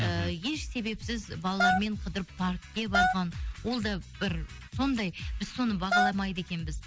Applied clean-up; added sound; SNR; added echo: none; Wind instrument, woodwind instrument; -2 dB; none.